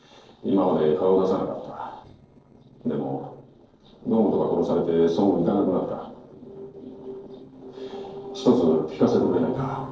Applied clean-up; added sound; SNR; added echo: neural separator model SepFormer DNS4.